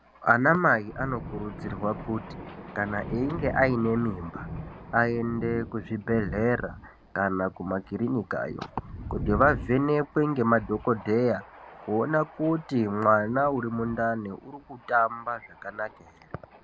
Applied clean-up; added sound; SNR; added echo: none; Thunder; 13 dB; none.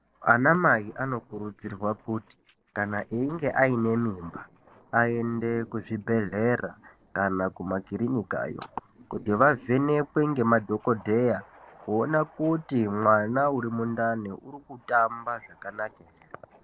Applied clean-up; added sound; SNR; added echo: neural separator model SepFormer DNS4.